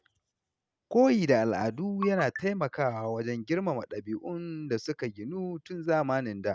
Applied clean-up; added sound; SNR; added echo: none; none; none; none.